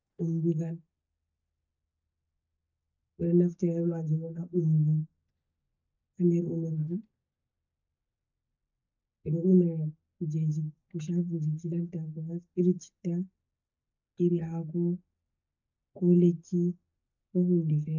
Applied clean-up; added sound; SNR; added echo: neural mask model DeepFilterNet 3.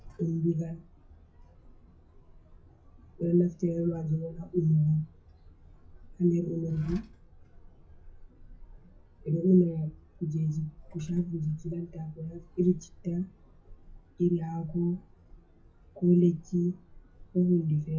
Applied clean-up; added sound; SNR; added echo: classical method WPE with log-MMSE.